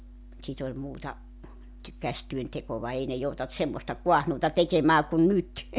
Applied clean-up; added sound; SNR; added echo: none; none; none; none.